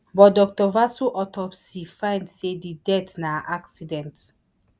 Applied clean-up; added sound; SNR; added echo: none; none; none; none.